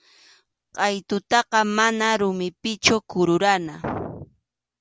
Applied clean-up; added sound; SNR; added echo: none; none; none; none.